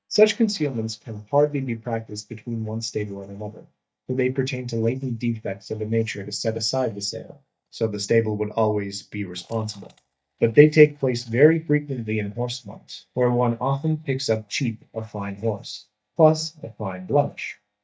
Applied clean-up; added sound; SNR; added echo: neural mask model DeepFilterNet 3.